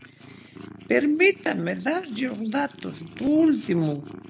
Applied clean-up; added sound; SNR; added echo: none; Purr; 19 dB; none.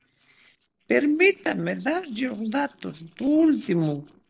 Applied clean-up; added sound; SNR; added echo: neural separator model SepFormer DNS4.